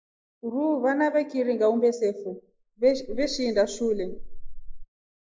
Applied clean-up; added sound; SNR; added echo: neural mask model Resemble Enhance denoiser.